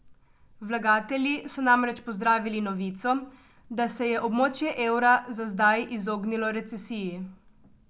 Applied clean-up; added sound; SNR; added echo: none; none; none; none.